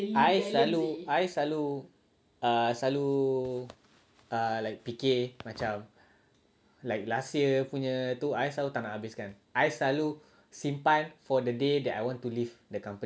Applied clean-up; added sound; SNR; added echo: none; none; none; none.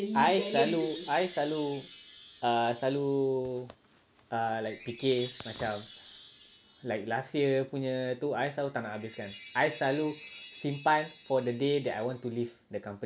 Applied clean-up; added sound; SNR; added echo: none; Chime; 6 dB; none.